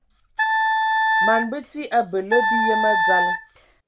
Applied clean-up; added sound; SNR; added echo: none; Wind instrument, woodwind instrument; -4 dB; none.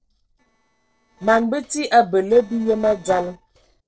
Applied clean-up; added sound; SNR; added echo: neural separator model SepFormer DNS4.